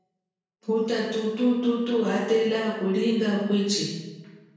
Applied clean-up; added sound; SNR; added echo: none; none; none; reverberation time 1.0 s.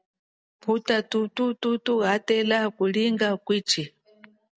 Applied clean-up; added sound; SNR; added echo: none; none; none; none.